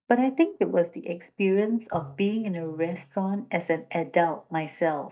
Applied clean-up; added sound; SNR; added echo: neural mask model DeepFilterNet 3.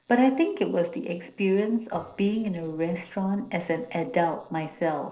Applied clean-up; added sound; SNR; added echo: neural separator model SepFormer DNS4.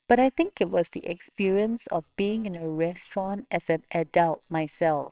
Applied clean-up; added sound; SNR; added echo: neural separator model SepFormer WHAMR!.